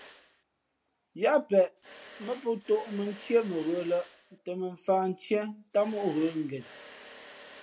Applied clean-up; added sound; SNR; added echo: none; Mechanisms; 18 dB; none.